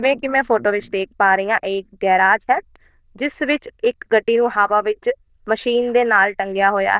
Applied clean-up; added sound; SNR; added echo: neural diffusion model UNIVERSE++.